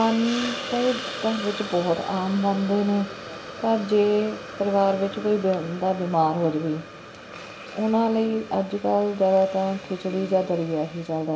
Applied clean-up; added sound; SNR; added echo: none; Hiss; 13 dB; reverberation time 0.5 s.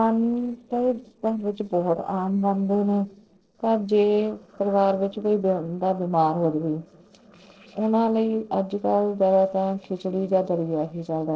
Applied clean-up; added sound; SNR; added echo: neural separator model SepFormer DNS4.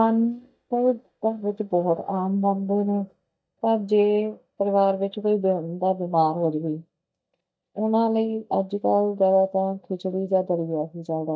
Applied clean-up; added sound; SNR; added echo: neural mask model DeepFilterNet 3.